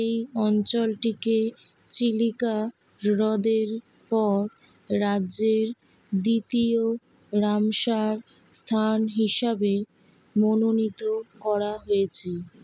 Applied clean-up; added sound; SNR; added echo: none; none; none; none.